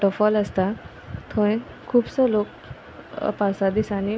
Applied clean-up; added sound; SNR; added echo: none; none; none; none.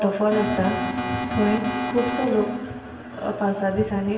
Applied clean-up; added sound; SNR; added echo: none; Alarm; 4 dB; reverberation time 1.4 s.